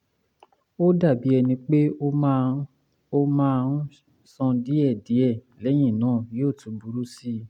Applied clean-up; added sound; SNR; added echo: none; none; none; none.